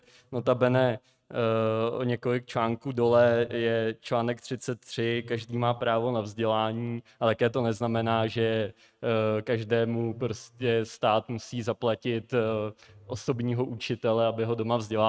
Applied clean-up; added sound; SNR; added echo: neural mask model RNNoise.